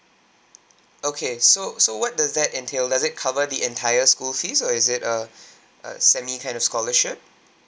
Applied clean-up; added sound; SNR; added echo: none; none; none; none.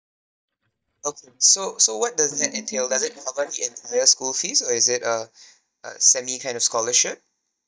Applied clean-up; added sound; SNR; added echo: neural mask model DeepFilterNet 3.